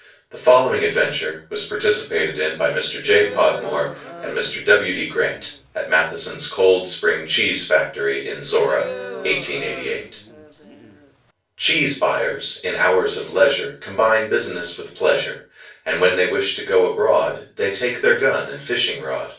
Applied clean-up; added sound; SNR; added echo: none; Crowd; 14 dB; reverberation time 0.3 s.